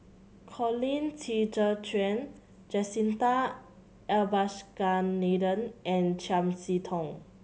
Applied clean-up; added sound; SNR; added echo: none; none; none; none.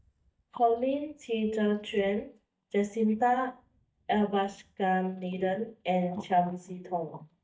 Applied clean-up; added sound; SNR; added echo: neural mask model DeepFilterNet 3.